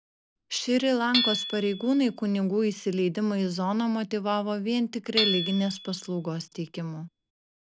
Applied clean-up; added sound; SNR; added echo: none; Hammer / Chink, clink; 7 dB; none.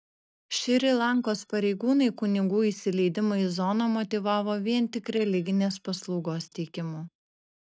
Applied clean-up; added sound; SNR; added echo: neural mask model DeepFilterNet 3.